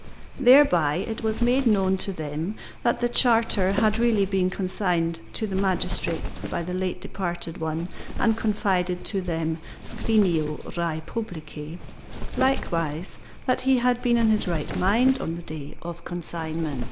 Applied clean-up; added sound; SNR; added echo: none; Wind; 7 dB; none.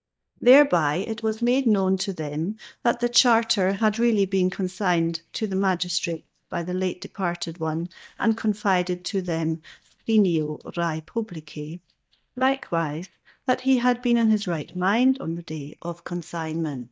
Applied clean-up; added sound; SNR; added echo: neural mask model DeepFilterNet 3.